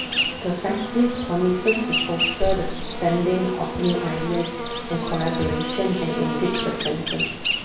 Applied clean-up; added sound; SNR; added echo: none; Insect; 2 dB; reverberation time 0.7 s.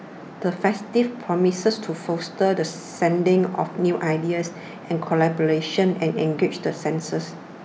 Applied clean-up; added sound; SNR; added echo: none; none; none; none.